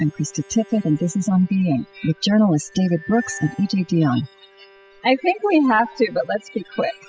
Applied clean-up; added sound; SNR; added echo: classical method spectral subtraction.